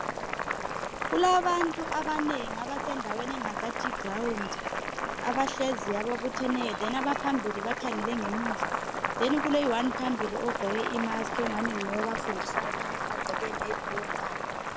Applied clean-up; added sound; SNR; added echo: none; Boiling; 1 dB; none.